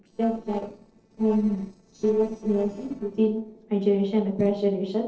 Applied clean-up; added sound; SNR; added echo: neural separator model SepFormer DNS4.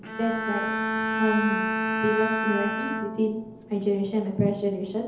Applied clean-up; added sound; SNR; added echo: none; Bowed string instrument; 1 dB; reverberation time 2.2 s.